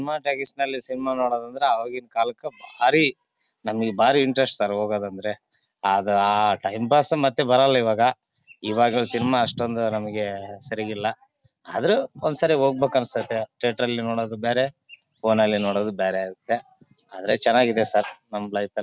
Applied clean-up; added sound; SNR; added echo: none; none; none; none.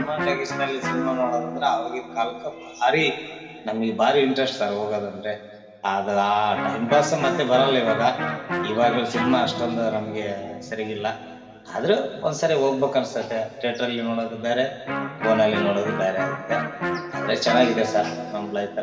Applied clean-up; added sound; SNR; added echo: none; Electric guitar; 8 dB; reverberation time 2.1 s.